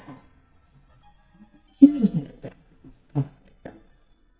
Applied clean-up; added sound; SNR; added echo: neural mask model DeepFilterNet 3.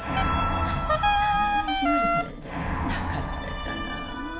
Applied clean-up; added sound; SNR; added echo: none; Wind instrument, woodwind instrument; -3 dB; reverberation time 1.1 s.